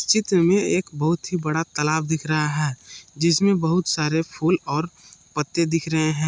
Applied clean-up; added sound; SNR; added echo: none; none; none; none.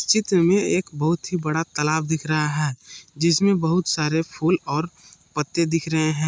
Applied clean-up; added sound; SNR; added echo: neural mask model Resemble Enhance denoiser.